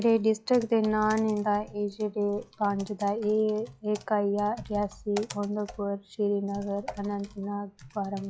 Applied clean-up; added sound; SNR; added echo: classical method log-MMSE.